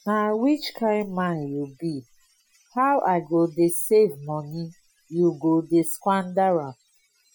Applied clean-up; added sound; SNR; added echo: classical method Wiener filter.